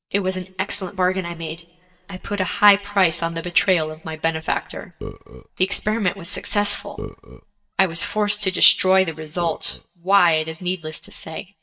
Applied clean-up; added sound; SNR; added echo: neural mask model DeepFilterNet 3.